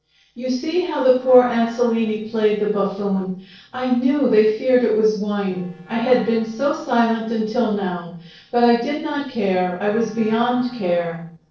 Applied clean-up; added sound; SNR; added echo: neural separator model SepFormer DNS4.